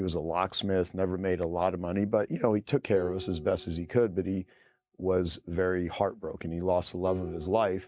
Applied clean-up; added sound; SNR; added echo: neural mask model DeepFilterNet 3.